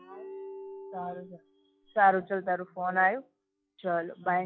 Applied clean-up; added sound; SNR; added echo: classical method log-MMSE.